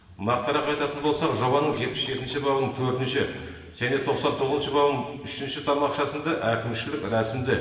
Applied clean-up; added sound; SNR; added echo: none; Scratching (performance technique); 19 dB; reverberation time 1.4 s.